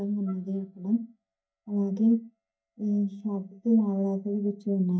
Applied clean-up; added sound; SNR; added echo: neural mask model DeepFilterNet 3.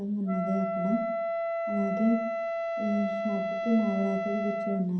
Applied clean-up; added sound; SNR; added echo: none; Wind instrument, woodwind instrument; 1 dB; reverberation time 0.6 s.